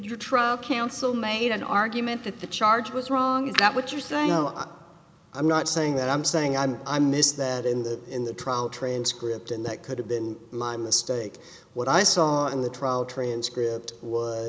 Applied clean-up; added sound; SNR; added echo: none; none; none; none.